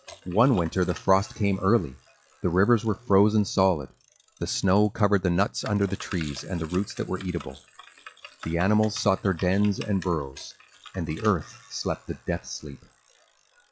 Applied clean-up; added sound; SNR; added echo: classical method log-MMSE.